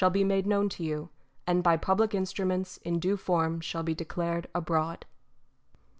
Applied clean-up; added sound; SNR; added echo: none; none; none; none.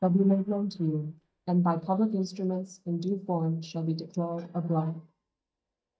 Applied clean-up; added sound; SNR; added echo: neural mask model DeepFilterNet 3.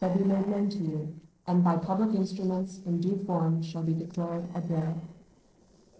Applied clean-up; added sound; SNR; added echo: neural separator model SepFormer DNS4.